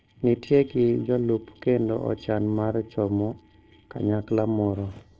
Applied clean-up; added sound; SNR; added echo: neural separator model SepFormer DNS4.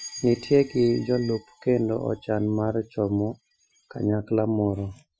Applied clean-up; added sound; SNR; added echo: classical method Wiener filter.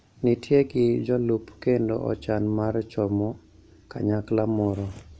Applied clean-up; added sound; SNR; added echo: none; none; none; none.